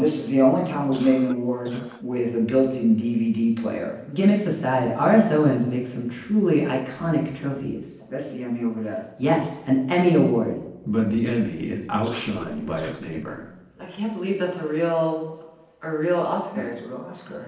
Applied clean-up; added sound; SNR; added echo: neural separator model SepFormer DNS4.